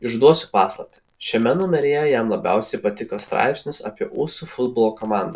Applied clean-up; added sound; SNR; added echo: neural separator model SepFormer DNS4.